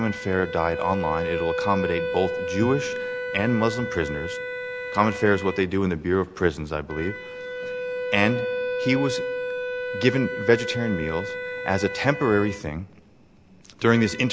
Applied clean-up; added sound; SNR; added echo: none; Wind instrument, woodwind instrument; 5 dB; none.